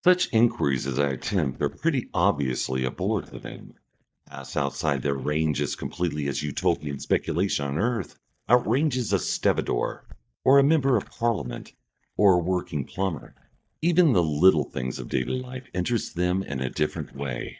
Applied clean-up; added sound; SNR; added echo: neural mask model DeepFilterNet 3.